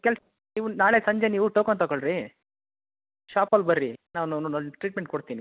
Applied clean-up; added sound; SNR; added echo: none; none; none; none.